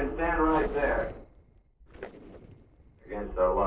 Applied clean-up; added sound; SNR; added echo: neural separator model SepFormer DNS4.